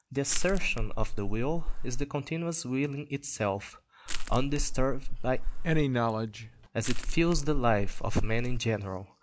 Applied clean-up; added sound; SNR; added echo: none; Crushing; -4 dB; none.